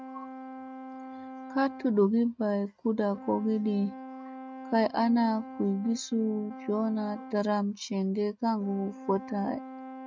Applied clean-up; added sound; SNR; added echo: neural mask model RNNoise.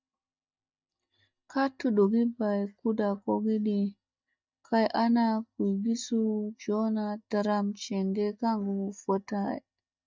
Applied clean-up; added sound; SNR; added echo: neural mask model DeepFilterNet 3.